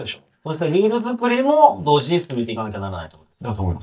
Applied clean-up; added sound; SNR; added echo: neural mask model DeepFilterNet 3.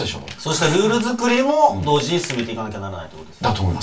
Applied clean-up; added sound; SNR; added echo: none; Tools; 19 dB; reverberation time 0.2 s.